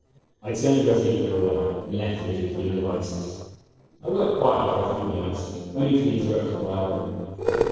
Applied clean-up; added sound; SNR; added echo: neural separator model SepFormer DNS4.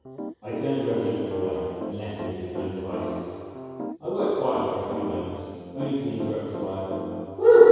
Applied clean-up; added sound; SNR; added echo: none; Piano; 11 dB; reverberation time 2.2 s.